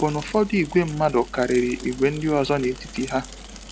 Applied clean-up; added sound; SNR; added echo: none; Mechanisms / Bicycle; 16 dB; none.